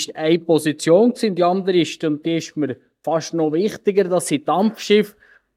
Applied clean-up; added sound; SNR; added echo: neural mask model DeepFilterNet 3.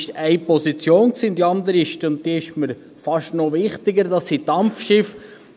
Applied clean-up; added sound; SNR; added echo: none; none; none; none.